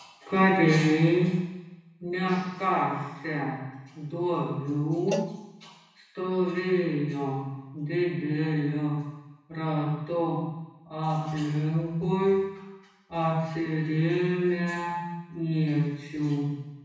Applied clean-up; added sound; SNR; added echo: none; Cowbell; 12 dB; reverberation time 1.1 s.